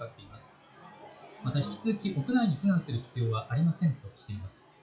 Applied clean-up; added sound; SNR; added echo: classical method WPE with log-MMSE.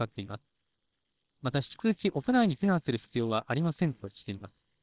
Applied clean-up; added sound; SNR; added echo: neural separator model SepFormer WHAMR!.